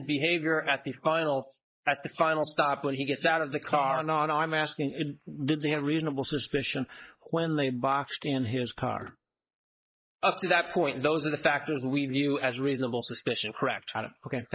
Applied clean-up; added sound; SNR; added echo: neural mask model Resemble Enhance denoiser.